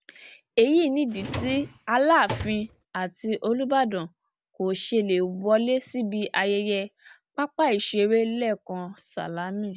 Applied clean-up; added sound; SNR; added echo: none; Drawer open or close; 10 dB; none.